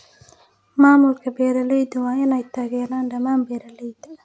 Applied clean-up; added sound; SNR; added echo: none; none; none; none.